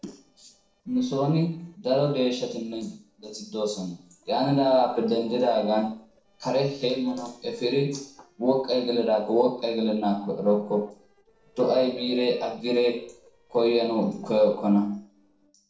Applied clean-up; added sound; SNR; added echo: neural separator model SepFormer DNS4.